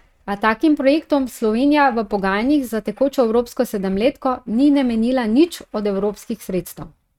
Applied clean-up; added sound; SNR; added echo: neural mask model RNNoise.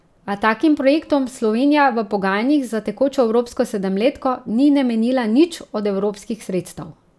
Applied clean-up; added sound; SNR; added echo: none; none; none; none.